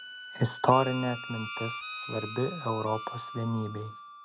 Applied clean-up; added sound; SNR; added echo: none; Harmonica; 8 dB; none.